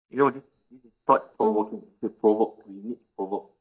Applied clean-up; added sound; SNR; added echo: neural mask model DeepFilterNet 3.